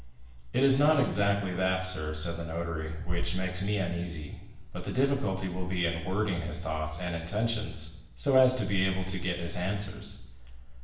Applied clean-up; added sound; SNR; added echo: none; none; none; reverberation time 0.8 s.